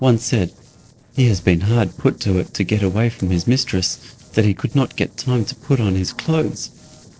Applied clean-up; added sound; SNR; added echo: neural separator model SepFormer DNS4.